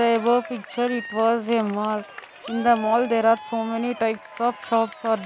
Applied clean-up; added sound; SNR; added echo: none; Cheering; 16 dB; none.